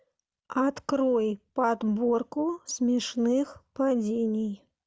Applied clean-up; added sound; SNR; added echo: none; none; none; none.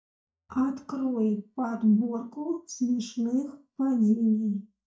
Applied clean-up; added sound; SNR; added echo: neural mask model DeepFilterNet 3.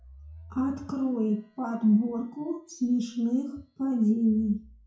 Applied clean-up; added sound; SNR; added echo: classical method WPE with log-MMSE.